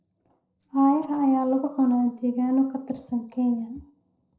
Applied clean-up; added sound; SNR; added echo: neural separator model SepFormer DNS4.